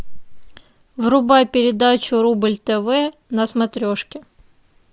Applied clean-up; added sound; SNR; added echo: none; none; none; none.